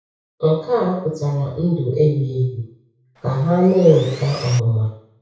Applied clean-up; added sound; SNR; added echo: none; Sawing; 18 dB; reverberation time 0.6 s.